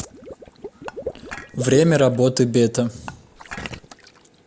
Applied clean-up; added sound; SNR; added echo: none; Water / Liquid + Dishes, pots, and pans / Chink, clink; 14 dB; none.